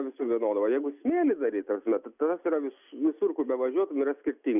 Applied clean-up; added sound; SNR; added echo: none; none; none; none.